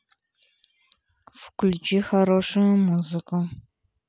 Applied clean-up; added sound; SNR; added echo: none; none; none; none.